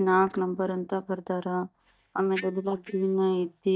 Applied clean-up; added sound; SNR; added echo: neural mask model DeepFilterNet 3.